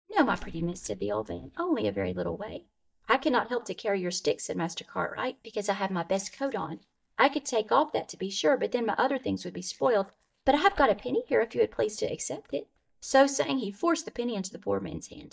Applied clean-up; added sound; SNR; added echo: neural mask model DeepFilterNet 3.